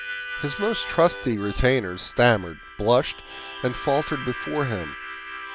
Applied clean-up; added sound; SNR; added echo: none; Harmonica; 11 dB; none.